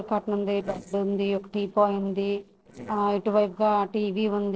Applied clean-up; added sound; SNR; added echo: neural separator model SepFormer DNS4.